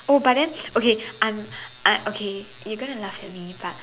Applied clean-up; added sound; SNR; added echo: none; none; none; none.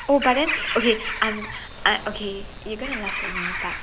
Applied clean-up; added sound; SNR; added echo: none; Bird vocalization, bird call, bird song / Crow; 5 dB; none.